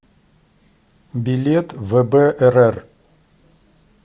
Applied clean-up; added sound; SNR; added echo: none; none; none; none.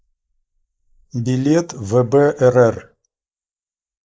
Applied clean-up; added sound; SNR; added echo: neural mask model Resemble Enhance denoiser.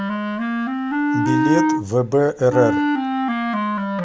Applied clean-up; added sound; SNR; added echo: none; Wind instrument, woodwind instrument; -2 dB; none.